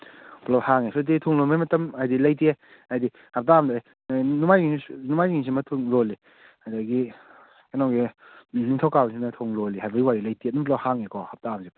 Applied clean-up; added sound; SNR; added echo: none; none; none; none.